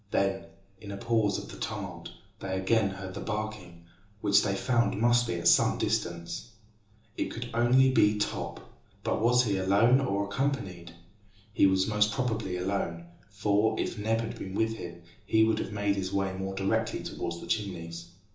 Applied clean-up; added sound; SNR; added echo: none; none; none; reverberation time 0.6 s.